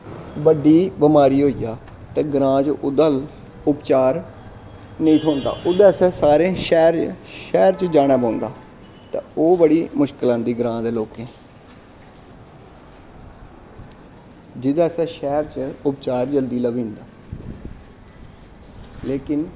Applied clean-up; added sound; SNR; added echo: none; none; none; none.